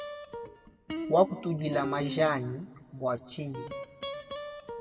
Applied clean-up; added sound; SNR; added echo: none; Guitar; 9 dB; reverberation time 0.9 s.